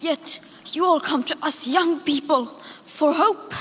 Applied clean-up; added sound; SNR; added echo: none; none; none; none.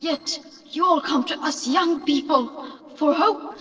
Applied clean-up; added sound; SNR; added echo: neural separator model SepFormer DNS4.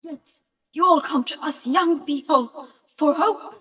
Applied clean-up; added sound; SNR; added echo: neural mask model DeepFilterNet 3.